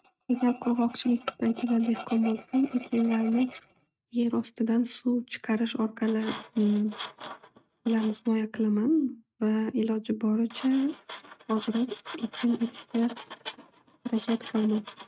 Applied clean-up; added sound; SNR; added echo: neural mask model RNNoise.